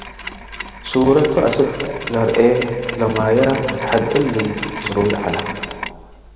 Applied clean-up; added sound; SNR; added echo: none; Mechanisms; 11 dB; reverberation time 2.3 s.